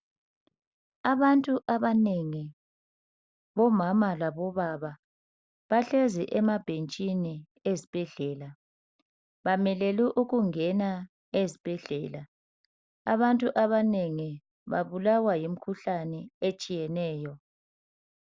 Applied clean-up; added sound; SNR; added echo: none; none; none; none.